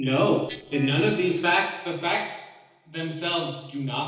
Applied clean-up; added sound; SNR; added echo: neural separator model SepFormer DNS4.